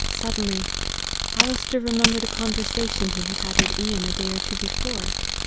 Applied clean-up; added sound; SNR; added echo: none; Tools + Tools; -4 dB; none.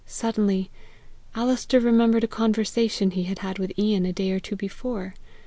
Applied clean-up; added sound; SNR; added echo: none; none; none; none.